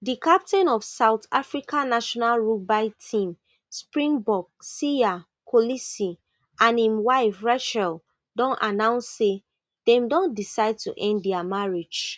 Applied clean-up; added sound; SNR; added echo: none; none; none; none.